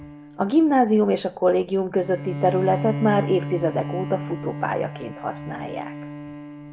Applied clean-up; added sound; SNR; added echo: none; Bowed string instrument; 9 dB; none.